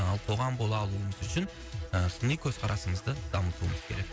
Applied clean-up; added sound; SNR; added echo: none; Bowed string instrument; 19 dB; none.